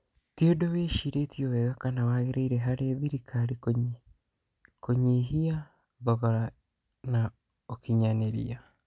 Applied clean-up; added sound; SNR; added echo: none; none; none; none.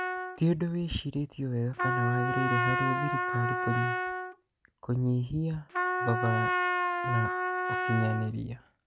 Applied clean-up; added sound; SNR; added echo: none; Trumpet; 0 dB; none.